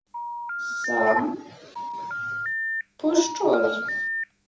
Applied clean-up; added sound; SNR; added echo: none; Telephone; 3 dB; none.